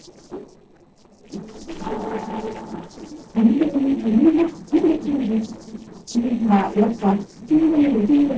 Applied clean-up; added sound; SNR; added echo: neural separator model SepFormer DNS4.